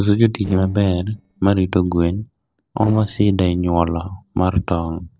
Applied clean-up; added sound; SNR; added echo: neural separator model SepFormer DNS4.